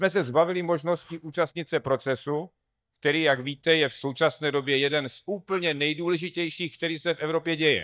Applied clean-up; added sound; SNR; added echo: neural mask model DeepFilterNet 3.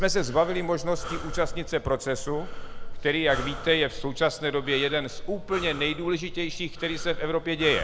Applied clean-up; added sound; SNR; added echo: none; Breathing; 6 dB; none.